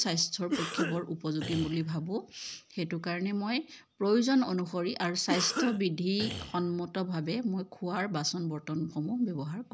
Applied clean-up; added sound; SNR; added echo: none; Cough; 6 dB; none.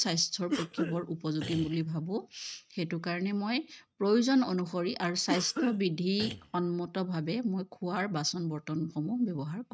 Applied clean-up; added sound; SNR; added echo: neural mask model RNNoise.